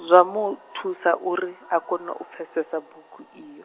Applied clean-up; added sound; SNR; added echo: none; none; none; none.